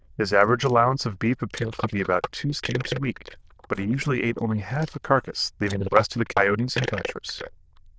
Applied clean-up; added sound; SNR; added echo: neural diffusion model UNIVERSE++.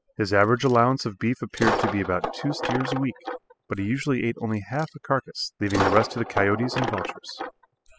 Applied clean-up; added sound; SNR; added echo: classical method spectral subtraction.